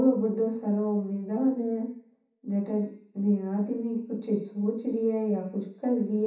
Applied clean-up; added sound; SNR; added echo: none; none; none; reverberation time 0.7 s.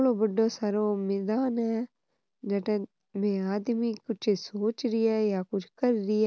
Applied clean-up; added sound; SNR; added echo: none; none; none; none.